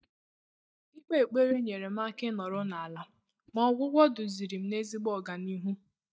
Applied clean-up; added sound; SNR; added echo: neural mask model DeepFilterNet 3.